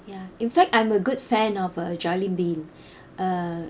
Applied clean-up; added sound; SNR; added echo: none; none; none; none.